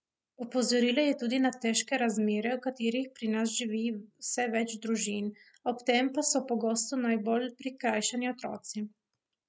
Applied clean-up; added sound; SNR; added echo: none; none; none; none.